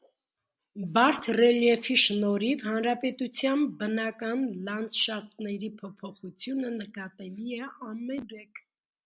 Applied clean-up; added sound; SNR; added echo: none; none; none; none.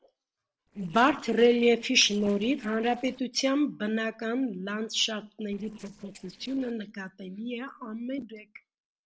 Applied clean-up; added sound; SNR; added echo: neural separator model SepFormer DNS4.